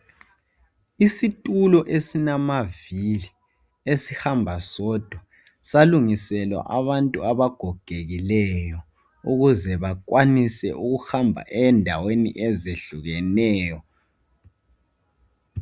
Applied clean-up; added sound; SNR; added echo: none; none; none; none.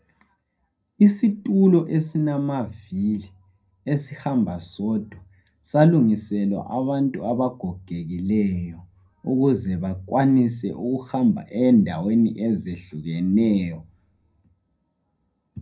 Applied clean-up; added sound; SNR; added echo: none; none; none; reverberation time 0.2 s.